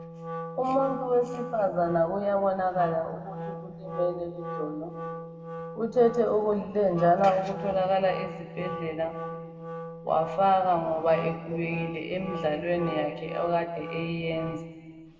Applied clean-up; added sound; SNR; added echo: none; Wind instrument, woodwind instrument; 10 dB; reverberation time 1.7 s.